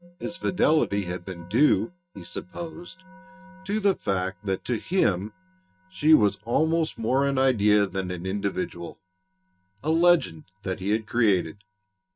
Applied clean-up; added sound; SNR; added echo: neural mask model RNNoise.